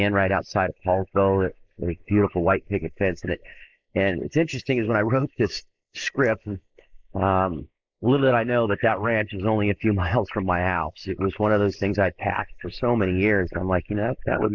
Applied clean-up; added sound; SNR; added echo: neural mask model Resemble Enhance denoiser.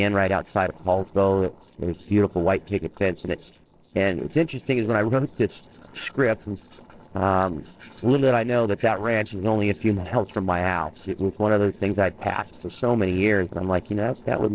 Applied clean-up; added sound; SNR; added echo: neural separator model SepFormer DNS4.